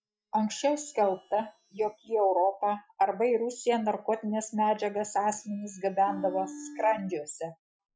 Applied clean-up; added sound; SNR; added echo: classical method Wiener filter.